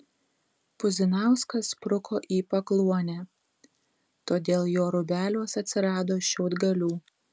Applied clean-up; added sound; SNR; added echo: none; none; none; none.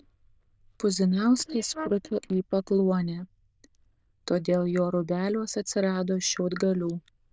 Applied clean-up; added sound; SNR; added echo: neural diffusion model UNIVERSE++.